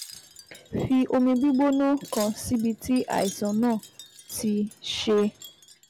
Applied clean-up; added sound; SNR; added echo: none; Wind chime; 20 dB; none.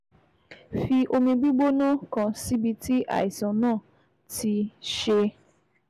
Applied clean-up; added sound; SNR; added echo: none; none; none; none.